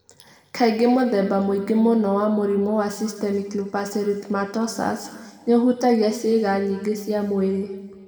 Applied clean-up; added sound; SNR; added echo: none; none; none; reverberation time 1.5 s.